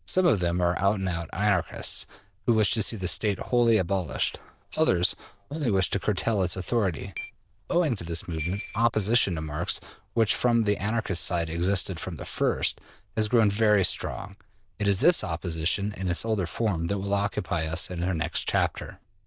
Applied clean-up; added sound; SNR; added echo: neural diffusion model UNIVERSE++.